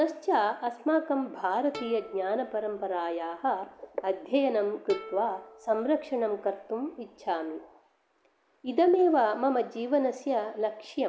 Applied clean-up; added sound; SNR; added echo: none; Plucked string instrument; 20 dB; none.